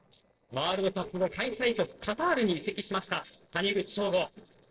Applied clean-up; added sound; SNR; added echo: neural separator model SepFormer DNS4.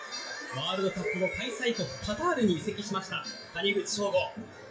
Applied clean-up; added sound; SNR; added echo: classical method WPE with log-MMSE.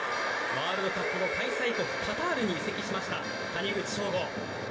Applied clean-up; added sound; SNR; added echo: none; Accordion; 12 dB; reverberation time 0.2 s.